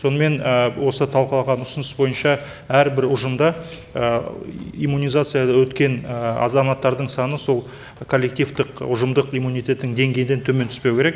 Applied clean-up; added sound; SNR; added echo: none; none; none; none.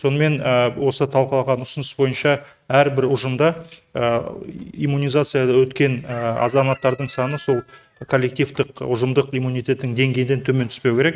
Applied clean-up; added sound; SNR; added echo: neural mask model RNNoise.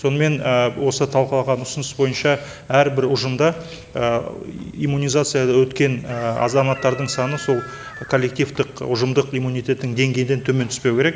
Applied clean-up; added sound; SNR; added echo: none; Chicken, rooster; 16 dB; none.